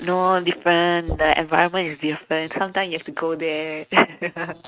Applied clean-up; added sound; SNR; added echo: neural mask model RNNoise.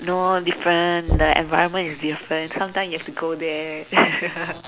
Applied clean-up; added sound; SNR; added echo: none; Knock; 7 dB; none.